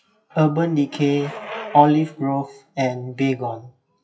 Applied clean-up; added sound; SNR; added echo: classical method WPE with log-MMSE.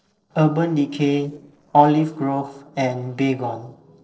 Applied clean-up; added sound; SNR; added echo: neural separator model SepFormer DNS4.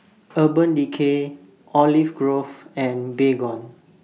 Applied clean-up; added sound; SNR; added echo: none; none; none; none.